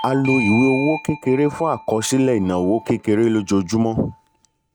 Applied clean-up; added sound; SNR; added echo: neural mask model RNNoise.